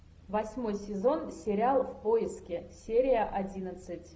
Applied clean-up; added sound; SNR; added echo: none; none; none; none.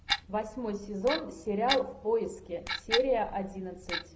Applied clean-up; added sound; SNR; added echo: none; Clock; 5 dB; none.